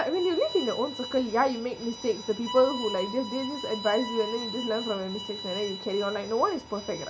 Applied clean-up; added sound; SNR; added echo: none; Bowed string instrument; 10 dB; none.